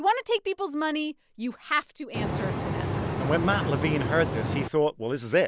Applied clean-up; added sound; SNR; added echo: none; Boat, Water vehicle; 1 dB; none.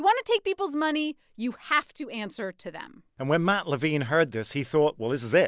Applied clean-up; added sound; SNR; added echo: none; none; none; none.